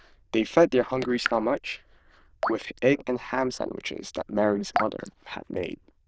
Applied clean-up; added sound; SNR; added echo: neural diffusion model UNIVERSE++.